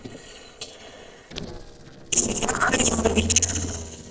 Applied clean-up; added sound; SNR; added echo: neural separator model SepFormer DNS4.